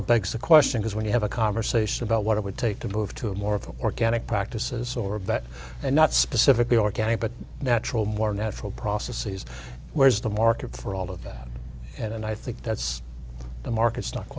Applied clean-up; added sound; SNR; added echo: none; none; none; none.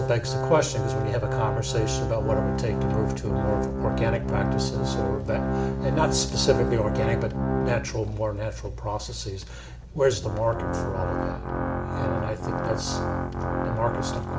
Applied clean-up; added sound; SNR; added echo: none; Organ; 0 dB; reverberation time 0.5 s.